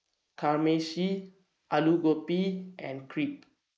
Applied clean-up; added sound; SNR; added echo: neural mask model Resemble Enhance denoiser.